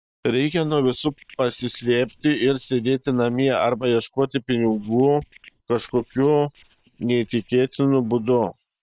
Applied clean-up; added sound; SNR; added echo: neural separator model SepFormer WHAM!.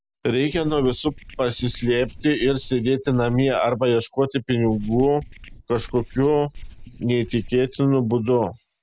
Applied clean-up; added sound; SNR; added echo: none; Writing; 16 dB; none.